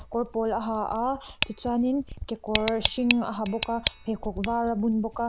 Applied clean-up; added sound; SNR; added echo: none; Tick; 7 dB; none.